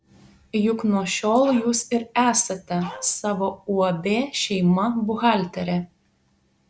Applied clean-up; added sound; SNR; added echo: none; Dog; 15 dB; none.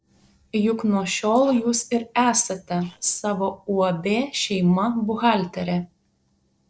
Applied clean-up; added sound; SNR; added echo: neural separator model SepFormer DNS4.